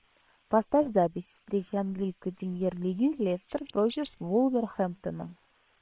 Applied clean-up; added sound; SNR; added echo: neural separator model SepFormer WHAM!.